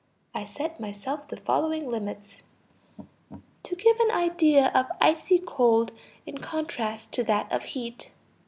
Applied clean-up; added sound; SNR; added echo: none; none; none; none.